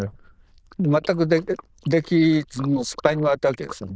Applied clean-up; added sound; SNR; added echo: neural diffusion model UNIVERSE++.